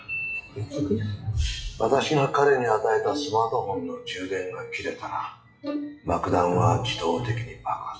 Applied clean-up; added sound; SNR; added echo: classical method WPE with log-MMSE.